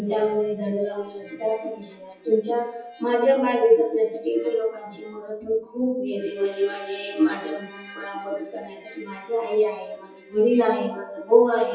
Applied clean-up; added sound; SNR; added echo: classical method WPE with log-MMSE.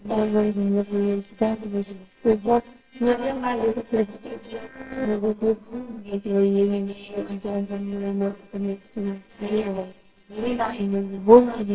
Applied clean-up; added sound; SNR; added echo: neural separator model SepFormer WHAMR!.